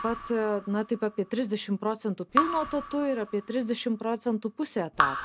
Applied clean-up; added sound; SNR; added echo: none; Raindrop / Drip; 5 dB; none.